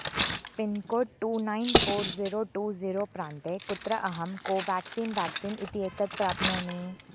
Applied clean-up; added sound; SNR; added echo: none; Cutlery, silverware; -2 dB; none.